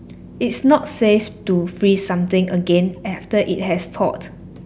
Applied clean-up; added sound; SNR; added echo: none; none; none; none.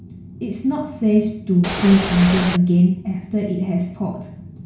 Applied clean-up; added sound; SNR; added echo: none; Ocean / Boat, Water vehicle; 5 dB; reverberation time 0.6 s.